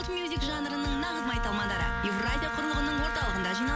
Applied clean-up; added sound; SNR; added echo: none; Wind instrument, woodwind instrument; 3 dB; none.